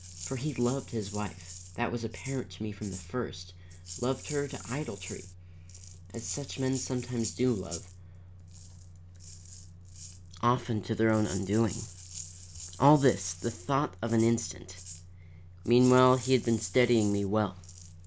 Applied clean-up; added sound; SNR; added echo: none; Rattle (instrument); 17 dB; none.